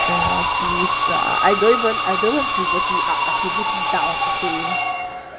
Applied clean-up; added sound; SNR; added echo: none; Alarm; -3 dB; none.